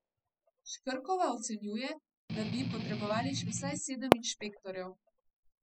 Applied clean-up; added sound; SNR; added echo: classical method spectral subtraction.